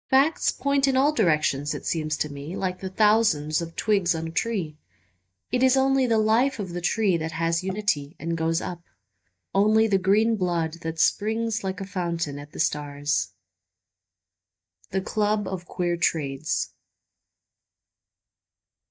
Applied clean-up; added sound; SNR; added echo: neural mask model DeepFilterNet 3.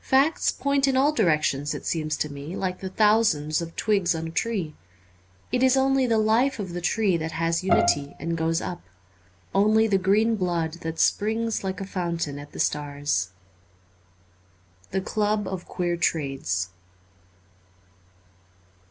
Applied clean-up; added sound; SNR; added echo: none; Bowed string instrument; 2 dB; none.